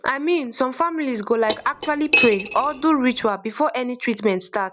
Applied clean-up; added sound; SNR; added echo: none; Cutlery, silverware; 1 dB; none.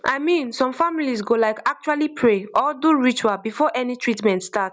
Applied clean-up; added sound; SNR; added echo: none; none; none; none.